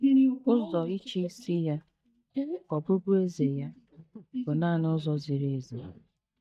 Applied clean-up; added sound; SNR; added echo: neural mask model DeepFilterNet 3.